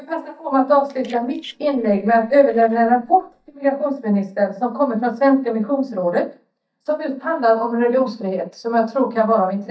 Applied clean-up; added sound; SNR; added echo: neural mask model DeepFilterNet 3.